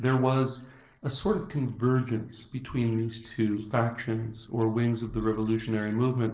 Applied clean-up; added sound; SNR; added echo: neural separator model SepFormer DNS4.